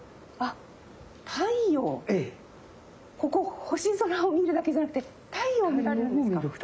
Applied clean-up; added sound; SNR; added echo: none; none; none; none.